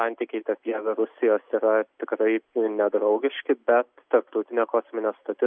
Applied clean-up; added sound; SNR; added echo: none; none; none; none.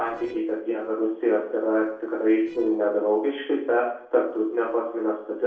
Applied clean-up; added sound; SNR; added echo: neural separator model SepFormer DNS4.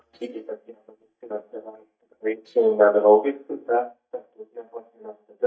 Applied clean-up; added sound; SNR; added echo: neural mask model DeepFilterNet 3.